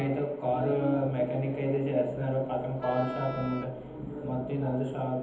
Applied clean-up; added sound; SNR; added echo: none; Wind instrument, woodwind instrument; 13 dB; reverberation time 1.3 s.